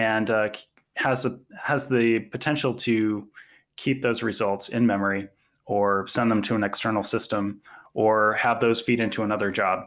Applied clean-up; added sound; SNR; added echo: none; none; none; none.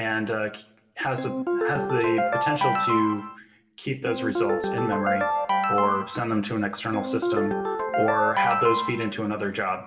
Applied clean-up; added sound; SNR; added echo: none; Ringtone; -2 dB; reverberation time 0.6 s.